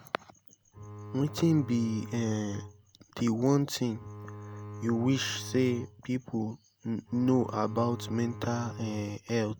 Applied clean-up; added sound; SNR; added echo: none; Bowed string instrument; 12 dB; none.